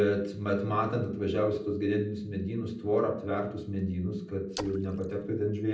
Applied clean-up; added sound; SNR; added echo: none; Splash, splatter; 15 dB; reverberation time 0.6 s.